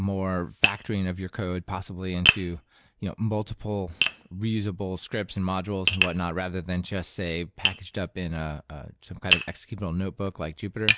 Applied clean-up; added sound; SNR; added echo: none; Tap; 0 dB; none.